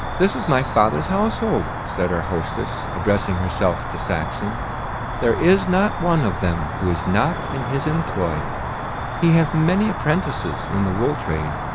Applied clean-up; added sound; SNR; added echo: none; Cricket; 5 dB; none.